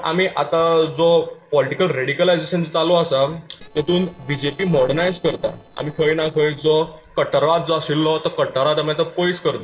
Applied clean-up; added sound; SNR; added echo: neural separator model SepFormer DNS4.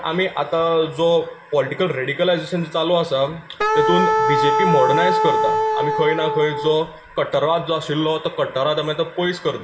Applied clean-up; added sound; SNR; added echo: none; Wind instrument, woodwind instrument; -1 dB; reverberation time 0.7 s.